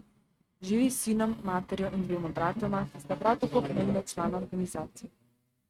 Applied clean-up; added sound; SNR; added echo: neural mask model RNNoise.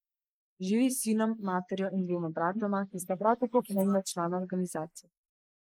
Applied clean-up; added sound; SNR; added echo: neural mask model Resemble Enhance denoiser.